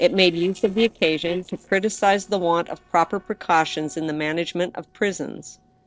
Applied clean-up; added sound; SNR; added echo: neural separator model SepFormer DNS4.